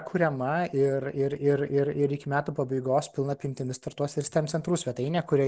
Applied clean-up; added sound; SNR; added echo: none; none; none; none.